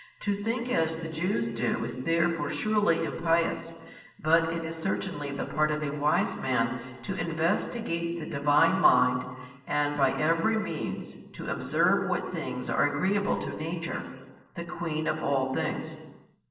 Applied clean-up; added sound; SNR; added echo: neural separator model SepFormer DNS4.